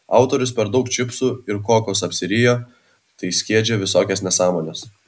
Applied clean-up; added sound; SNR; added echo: none; none; none; none.